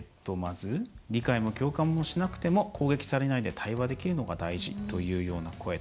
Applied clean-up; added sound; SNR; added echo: none; none; none; none.